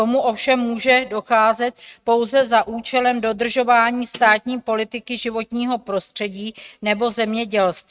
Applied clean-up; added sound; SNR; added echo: neural mask model RNNoise.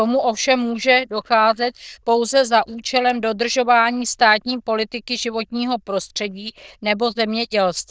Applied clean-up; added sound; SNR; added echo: neural diffusion model UNIVERSE++.